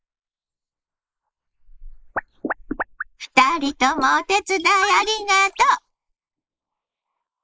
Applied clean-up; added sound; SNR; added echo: neural mask model Resemble Enhance denoiser.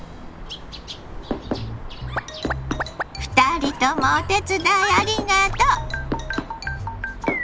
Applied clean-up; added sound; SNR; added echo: none; Dog; 12 dB; none.